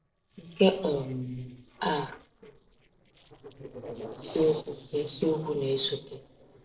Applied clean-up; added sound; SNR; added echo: neural separator model SepFormer DNS4.